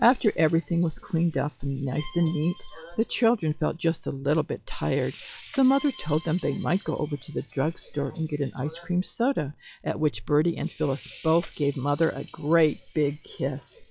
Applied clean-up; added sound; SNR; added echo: classical method log-MMSE.